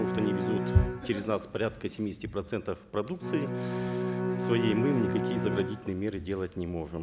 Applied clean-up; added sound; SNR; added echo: none; Bowed string instrument; 3 dB; none.